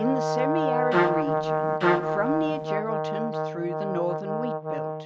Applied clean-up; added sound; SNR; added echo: none; Brass instrument + Trumpet; -5 dB; none.